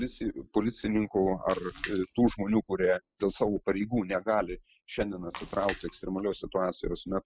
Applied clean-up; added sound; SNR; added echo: classical method spectral subtraction.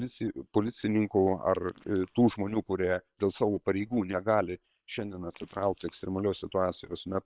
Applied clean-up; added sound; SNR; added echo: neural separator model SepFormer WHAM!.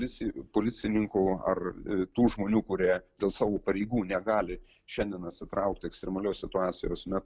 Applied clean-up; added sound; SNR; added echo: none; none; none; none.